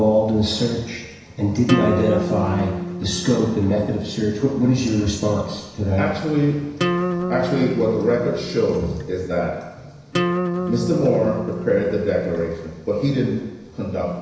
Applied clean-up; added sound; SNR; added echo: none; Acoustic guitar; 4 dB; reverberation time 1.0 s.